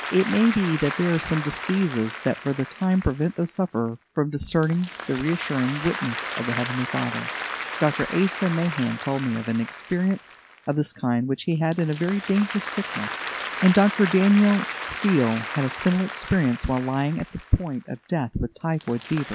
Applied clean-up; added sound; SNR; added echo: none; Applause; 10 dB; none.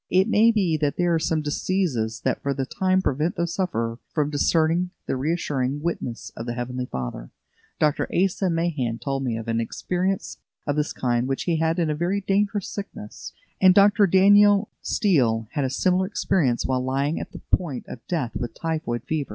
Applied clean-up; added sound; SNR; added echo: none; none; none; none.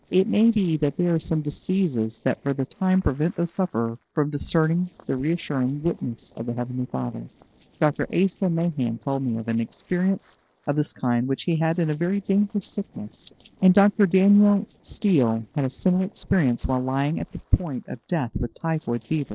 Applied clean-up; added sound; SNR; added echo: neural separator model SepFormer DNS4.